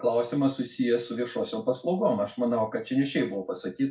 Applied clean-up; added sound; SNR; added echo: none; none; none; reverberation time 0.4 s.